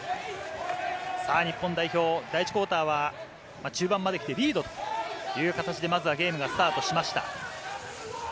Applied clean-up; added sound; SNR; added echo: none; none; none; none.